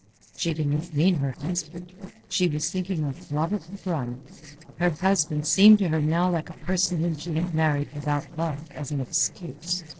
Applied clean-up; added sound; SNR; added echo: neural separator model SepFormer DNS4.